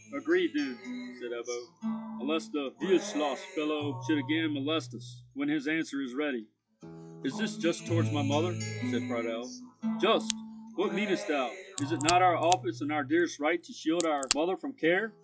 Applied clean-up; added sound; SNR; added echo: classical method log-MMSE.